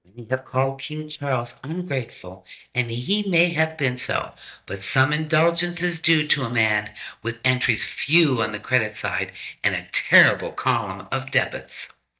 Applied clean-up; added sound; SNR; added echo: neural mask model DeepFilterNet 3.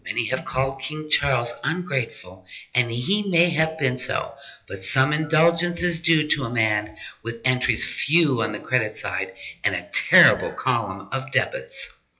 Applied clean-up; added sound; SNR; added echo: classical method WPE with log-MMSE.